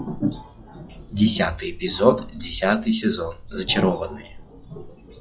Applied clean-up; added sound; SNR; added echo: classical method log-MMSE.